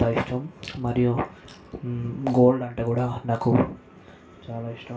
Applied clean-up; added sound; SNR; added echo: none; none; none; reverberation time 0.3 s.